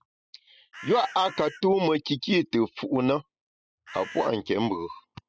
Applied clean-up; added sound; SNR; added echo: classical method spectral subtraction.